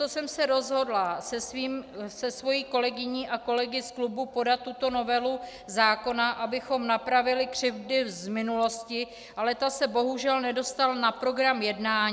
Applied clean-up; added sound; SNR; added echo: none; none; none; none.